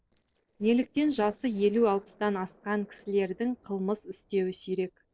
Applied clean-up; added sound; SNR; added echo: neural separator model SepFormer DNS4.